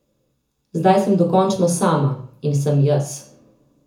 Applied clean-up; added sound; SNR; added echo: none; none; none; reverberation time 0.6 s.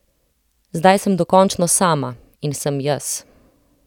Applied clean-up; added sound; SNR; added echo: none; none; none; none.